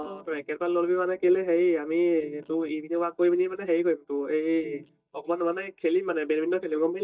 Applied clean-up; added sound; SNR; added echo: neural mask model DeepFilterNet 3.